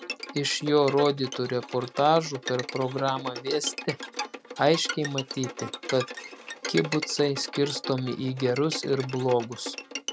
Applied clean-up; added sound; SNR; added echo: none; Bowed string instrument; 10 dB; none.